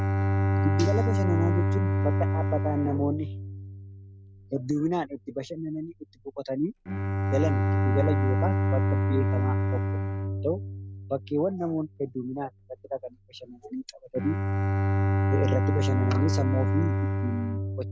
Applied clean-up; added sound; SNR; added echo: none; Bowed string instrument; -5 dB; none.